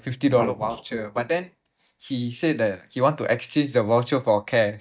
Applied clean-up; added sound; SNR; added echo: neural mask model DeepFilterNet 3.